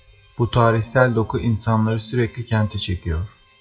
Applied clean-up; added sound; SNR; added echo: classical method WPE with log-MMSE.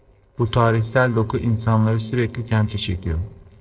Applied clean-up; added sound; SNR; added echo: neural separator model SepFormer DNS4.